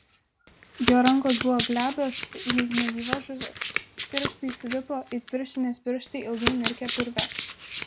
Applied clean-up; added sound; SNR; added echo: none; Domestic sounds, home sounds; 5 dB; none.